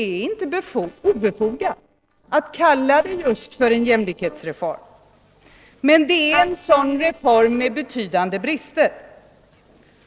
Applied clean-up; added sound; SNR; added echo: neural separator model SepFormer DNS4.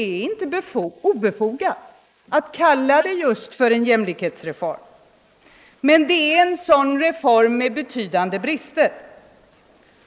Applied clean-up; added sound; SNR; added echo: neural mask model Resemble Enhance denoiser.